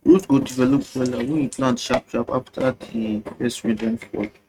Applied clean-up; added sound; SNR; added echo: neural mask model RNNoise.